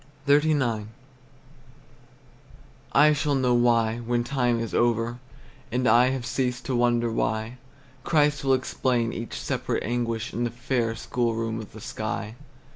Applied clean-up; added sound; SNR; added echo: none; none; none; none.